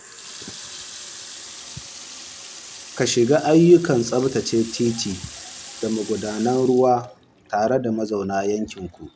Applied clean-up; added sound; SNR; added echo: none; Water tap, faucet; 17 dB; none.